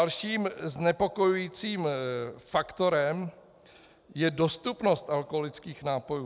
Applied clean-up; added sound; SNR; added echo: none; none; none; none.